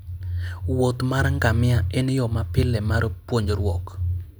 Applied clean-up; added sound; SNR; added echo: none; none; none; none.